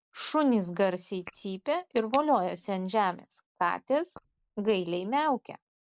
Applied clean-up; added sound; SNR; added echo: neural mask model Resemble Enhance denoiser.